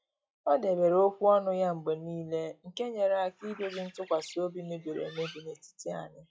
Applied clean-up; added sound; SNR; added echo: classical method log-MMSE.